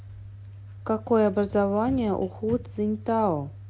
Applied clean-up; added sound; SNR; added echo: none; none; none; none.